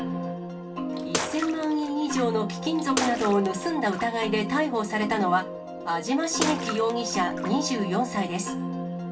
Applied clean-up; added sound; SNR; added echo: none; Bathtub (filling or washing) / Water / Splash, splatter; 9 dB; reverberation time 0.2 s.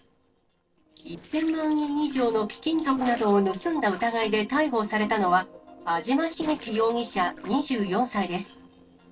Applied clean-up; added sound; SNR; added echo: neural separator model SepFormer DNS4.